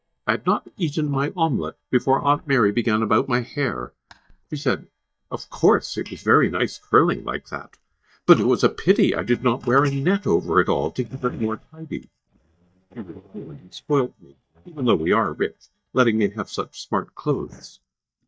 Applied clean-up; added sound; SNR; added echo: neural mask model DeepFilterNet 3.